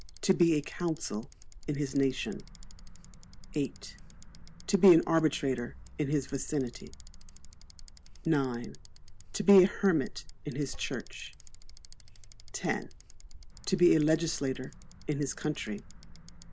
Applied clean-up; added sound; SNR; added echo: none; Bicycle; 14 dB; none.